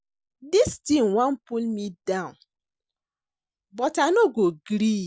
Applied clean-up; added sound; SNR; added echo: none; none; none; none.